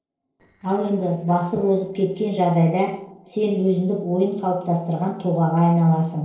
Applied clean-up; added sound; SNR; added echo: neural separator model SepFormer DNS4.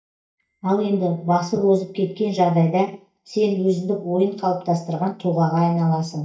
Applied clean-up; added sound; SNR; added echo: neural mask model DeepFilterNet 3.